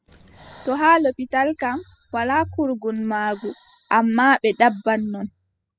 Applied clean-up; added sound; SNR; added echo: classical method spectral subtraction.